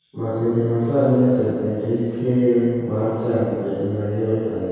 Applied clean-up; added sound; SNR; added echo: none; none; none; reverberation time 2.0 s.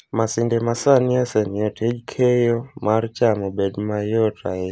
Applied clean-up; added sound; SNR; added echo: none; none; none; none.